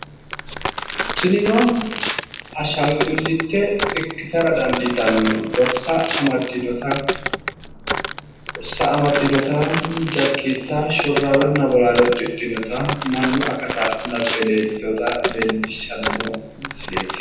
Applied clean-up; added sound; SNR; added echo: none; Walk, footsteps; 6 dB; reverberation time 0.8 s.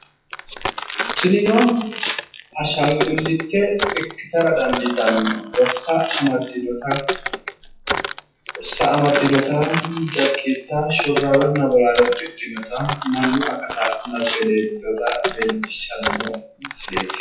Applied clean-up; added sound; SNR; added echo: classical method WPE with log-MMSE.